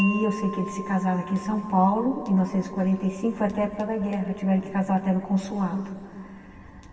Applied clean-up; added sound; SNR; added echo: none; Wind chime; 16 dB; reverberation time 2.4 s.